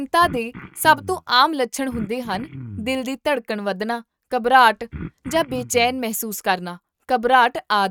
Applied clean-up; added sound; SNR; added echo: neural mask model RNNoise.